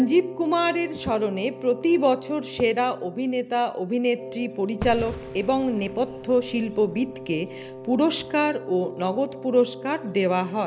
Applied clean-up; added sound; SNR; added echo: none; Fireworks + Wind instrument, woodwind instrument; 14 dB; none.